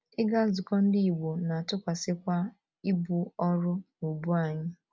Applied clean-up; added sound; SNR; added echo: none; none; none; none.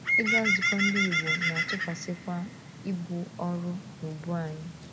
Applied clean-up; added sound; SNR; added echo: none; Bird; -2 dB; none.